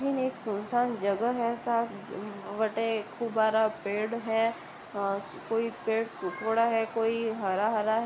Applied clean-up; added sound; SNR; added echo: none; none; none; none.